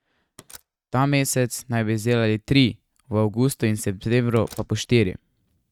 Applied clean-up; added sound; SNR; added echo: neural mask model RNNoise.